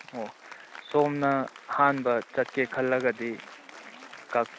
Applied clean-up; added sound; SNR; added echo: none; Applause; 18 dB; none.